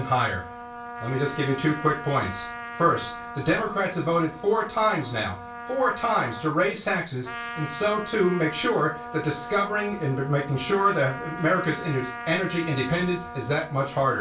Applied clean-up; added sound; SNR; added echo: none; Trumpet; 12 dB; reverberation time 0.2 s.